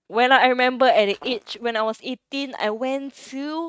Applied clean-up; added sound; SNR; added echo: neural mask model RNNoise.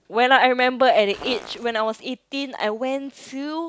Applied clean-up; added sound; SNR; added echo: none; Fart; 18 dB; none.